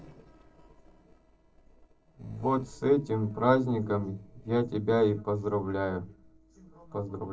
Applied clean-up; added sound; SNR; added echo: neural separator model SepFormer DNS4.